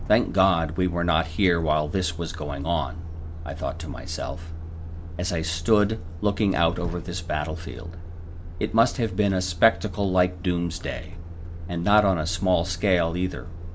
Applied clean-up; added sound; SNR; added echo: none; Truck; 9 dB; none.